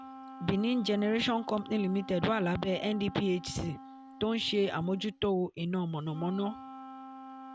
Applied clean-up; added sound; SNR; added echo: none; Wind instrument, woodwind instrument; 16 dB; none.